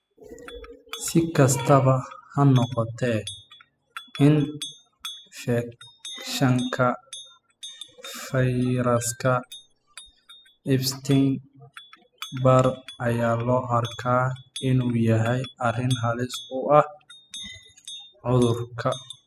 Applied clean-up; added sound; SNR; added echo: classical method spectral subtraction.